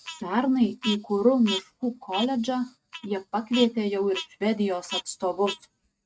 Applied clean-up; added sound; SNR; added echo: neural mask model RNNoise.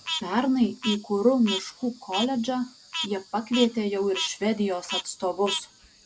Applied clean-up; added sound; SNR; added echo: none; Frog; 9 dB; none.